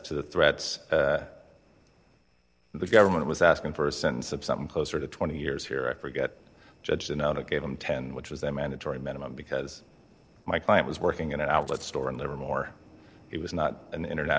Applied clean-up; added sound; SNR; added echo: neural separator model SepFormer DNS4.